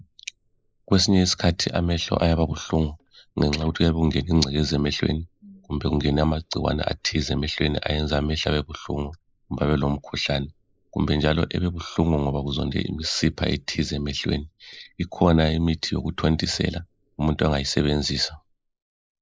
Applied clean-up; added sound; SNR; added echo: neural mask model Resemble Enhance denoiser.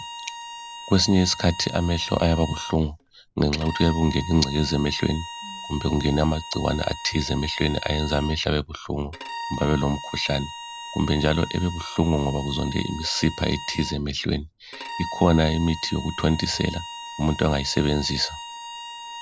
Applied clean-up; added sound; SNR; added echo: none; Bowed string instrument; 13 dB; none.